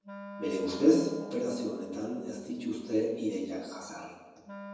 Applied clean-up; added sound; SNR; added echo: none; Wind instrument, woodwind instrument; 15 dB; reverberation time 1.1 s.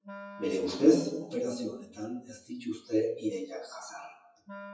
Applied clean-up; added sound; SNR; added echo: classical method WPE with log-MMSE.